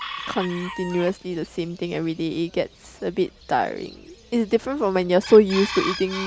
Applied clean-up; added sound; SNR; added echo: none; Chicken, rooster; 13 dB; none.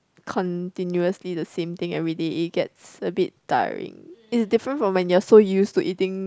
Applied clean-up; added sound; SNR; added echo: none; none; none; none.